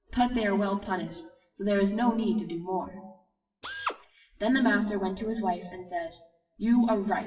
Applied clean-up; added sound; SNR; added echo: classical method WPE with log-MMSE.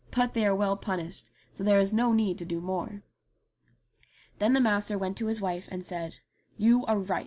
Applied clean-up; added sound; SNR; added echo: none; none; none; none.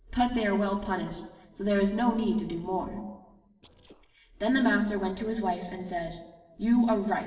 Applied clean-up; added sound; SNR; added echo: neural separator model SepFormer DNS4.